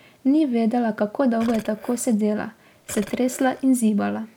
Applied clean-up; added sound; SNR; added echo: none; Burping, eructation; 19 dB; none.